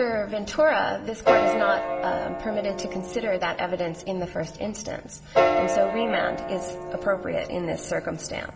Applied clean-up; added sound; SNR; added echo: none; Piano; 1 dB; reverberation time 1.3 s.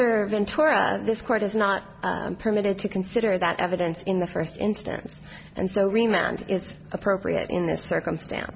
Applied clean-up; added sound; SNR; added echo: none; none; none; none.